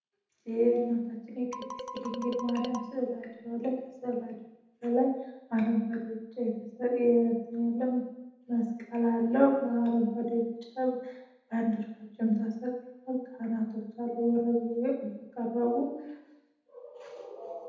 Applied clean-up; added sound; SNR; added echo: none; Marimba, xylophone; 10 dB; reverberation time 0.8 s.